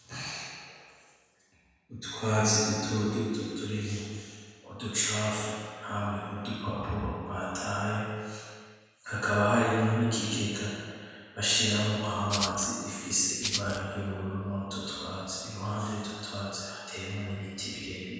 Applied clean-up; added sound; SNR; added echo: none; Rattle (instrument); 3 dB; reverberation time 1.9 s.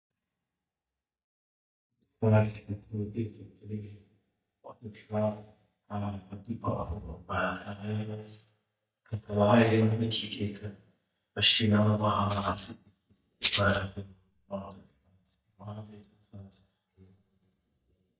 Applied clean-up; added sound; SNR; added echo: neural mask model DeepFilterNet 3.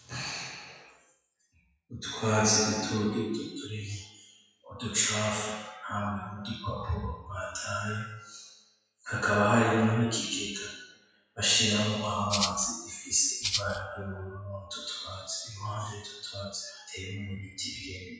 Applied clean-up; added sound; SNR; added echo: classical method WPE with log-MMSE.